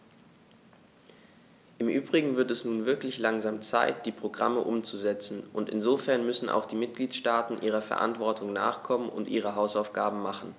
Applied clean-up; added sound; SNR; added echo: none; none; none; none.